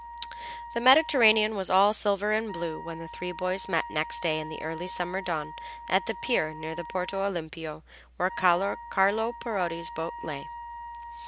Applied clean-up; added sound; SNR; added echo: none; Wind instrument, woodwind instrument; 12 dB; none.